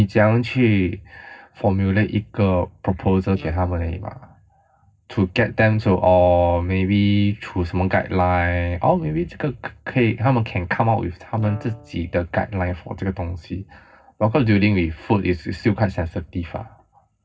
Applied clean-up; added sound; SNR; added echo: neural separator model SepFormer DNS4.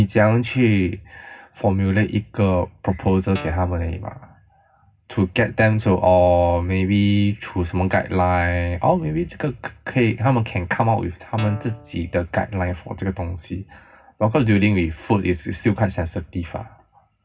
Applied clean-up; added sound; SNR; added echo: none; Guitar; 17 dB; reverberation time 0.4 s.